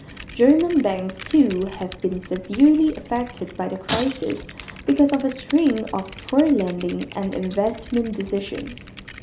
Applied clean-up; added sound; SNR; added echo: none; Shatter + Typing; 17 dB; none.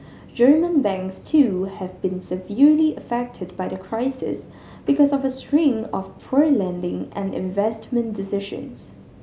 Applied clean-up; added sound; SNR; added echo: none; none; none; none.